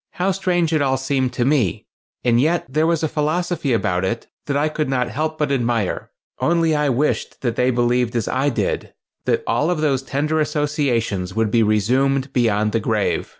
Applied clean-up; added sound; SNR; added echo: none; none; none; none.